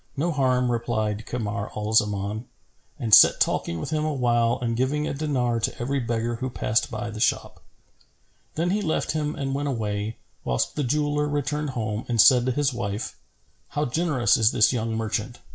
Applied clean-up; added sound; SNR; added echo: neural mask model Resemble Enhance denoiser.